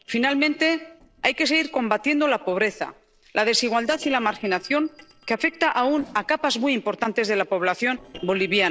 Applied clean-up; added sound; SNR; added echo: neural separator model SepFormer DNS4.